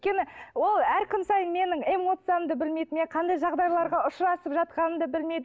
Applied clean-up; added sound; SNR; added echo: none; none; none; none.